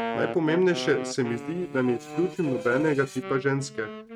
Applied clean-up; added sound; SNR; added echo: neural mask model RNNoise.